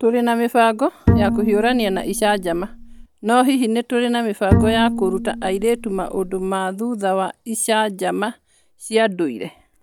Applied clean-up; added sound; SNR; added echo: none; Bowed string instrument; 2 dB; none.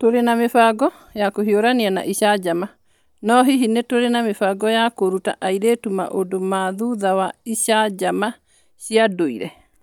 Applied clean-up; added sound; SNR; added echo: none; none; none; none.